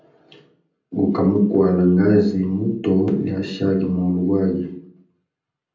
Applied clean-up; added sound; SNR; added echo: none; none; none; reverberation time 0.6 s.